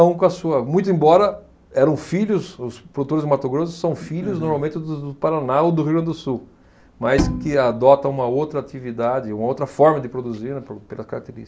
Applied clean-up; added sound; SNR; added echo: none; Bowed string instrument; 6 dB; none.